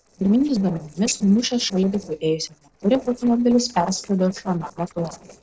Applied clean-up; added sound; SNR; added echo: neural separator model SepFormer DNS4.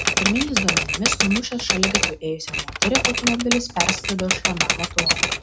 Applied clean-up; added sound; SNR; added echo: none; Typewriter; -3 dB; none.